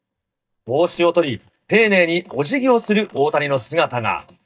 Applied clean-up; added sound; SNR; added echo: neural mask model DeepFilterNet 3.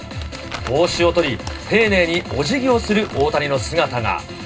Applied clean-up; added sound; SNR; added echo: none; Crumpling, crinkling; 18 dB; reverberation time 0.2 s.